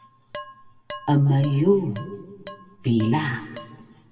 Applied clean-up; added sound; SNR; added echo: none; Dishes, pots, and pans; 19 dB; reverberation time 1.5 s.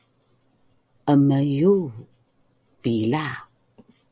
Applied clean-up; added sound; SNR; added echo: none; none; none; none.